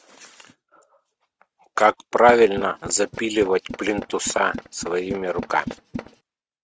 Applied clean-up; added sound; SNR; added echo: neural mask model RNNoise.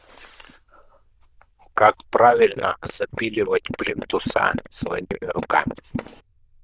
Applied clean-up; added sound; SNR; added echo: neural diffusion model UNIVERSE++.